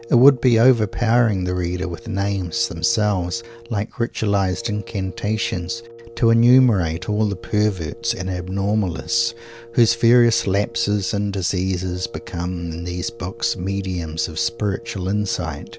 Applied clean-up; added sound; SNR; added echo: none; Wind instrument, woodwind instrument; 20 dB; none.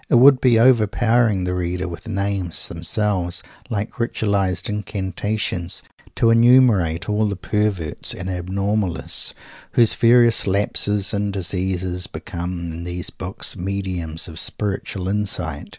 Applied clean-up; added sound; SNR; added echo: none; none; none; none.